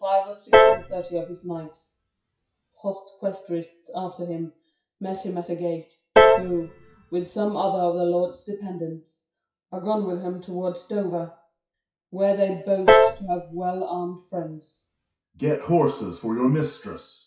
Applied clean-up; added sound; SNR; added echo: classical method WPE with log-MMSE.